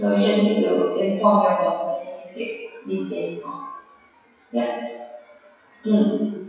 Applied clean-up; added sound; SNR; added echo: classical method WPE with log-MMSE.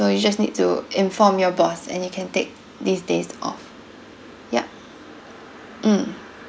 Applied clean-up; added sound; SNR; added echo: none; none; none; none.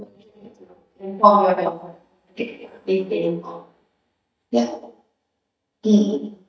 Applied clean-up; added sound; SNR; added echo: neural mask model DeepFilterNet 3.